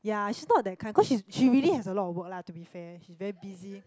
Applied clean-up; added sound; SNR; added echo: none; none; none; none.